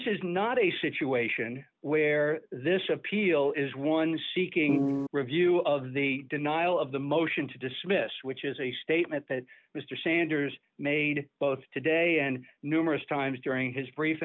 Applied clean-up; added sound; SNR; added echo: none; Piano; -2 dB; none.